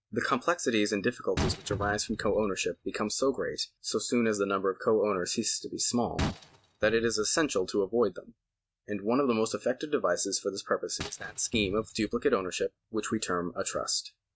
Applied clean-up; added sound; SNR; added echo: neural mask model RNNoise.